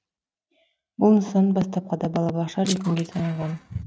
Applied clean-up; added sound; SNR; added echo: neural mask model RNNoise.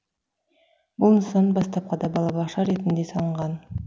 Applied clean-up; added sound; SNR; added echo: none; none; none; none.